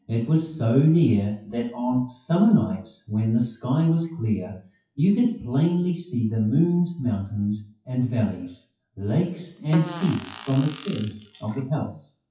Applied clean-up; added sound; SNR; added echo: classical method WPE with log-MMSE.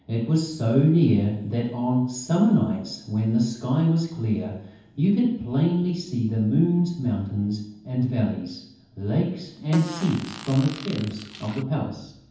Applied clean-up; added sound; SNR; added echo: none; Fart; 16 dB; reverberation time 0.9 s.